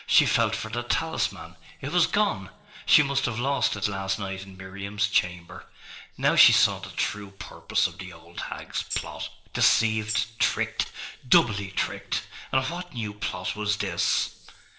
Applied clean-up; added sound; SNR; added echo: neural separator model SepFormer DNS4.